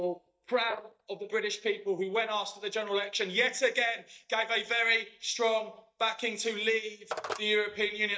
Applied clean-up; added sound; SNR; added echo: neural mask model DeepFilterNet 3.